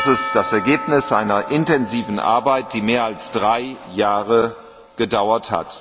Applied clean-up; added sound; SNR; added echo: none; Percussion; 12 dB; none.